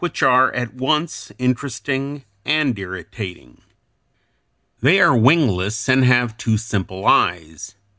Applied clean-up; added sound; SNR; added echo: none; none; none; none.